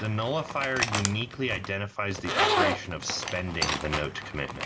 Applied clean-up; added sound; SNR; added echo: none; Zipper (clothing); 0 dB; none.